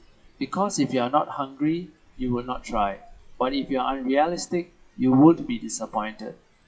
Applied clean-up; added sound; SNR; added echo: classical method WPE with log-MMSE.